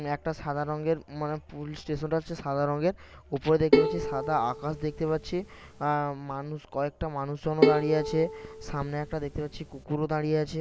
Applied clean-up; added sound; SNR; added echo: none; Bowed string instrument; 0 dB; none.